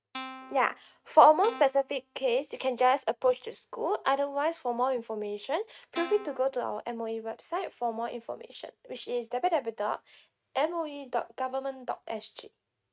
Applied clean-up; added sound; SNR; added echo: neural mask model RNNoise.